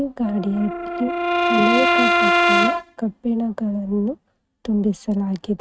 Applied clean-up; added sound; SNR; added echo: neural mask model RNNoise.